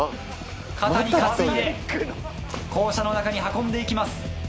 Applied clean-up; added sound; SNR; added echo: none; none; none; none.